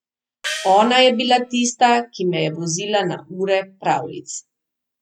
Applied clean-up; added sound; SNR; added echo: neural mask model RNNoise.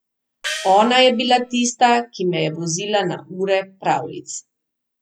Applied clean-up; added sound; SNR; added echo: none; Gong; 12 dB; none.